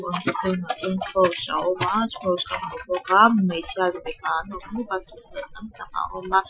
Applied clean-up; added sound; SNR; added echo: classical method Wiener filter.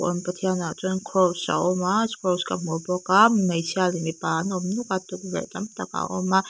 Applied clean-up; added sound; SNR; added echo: none; none; none; none.